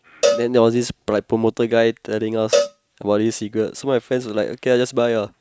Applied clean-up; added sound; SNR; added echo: neural mask model RNNoise.